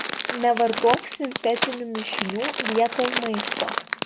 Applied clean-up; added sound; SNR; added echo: none; Crumpling, crinkling; 2 dB; none.